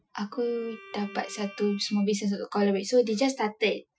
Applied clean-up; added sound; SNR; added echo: classical method Wiener filter.